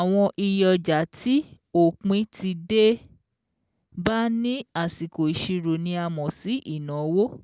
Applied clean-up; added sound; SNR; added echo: none; none; none; none.